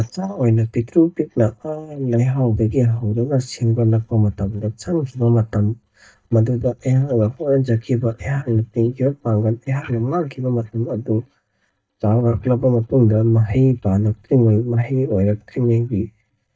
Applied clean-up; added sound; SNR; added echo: neural mask model DeepFilterNet 3.